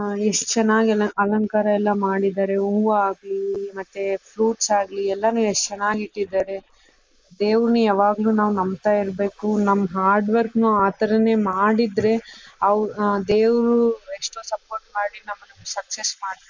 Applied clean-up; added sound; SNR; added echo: neural mask model Resemble Enhance denoiser.